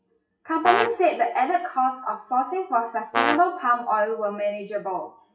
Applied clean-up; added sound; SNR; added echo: classical method WPE with log-MMSE.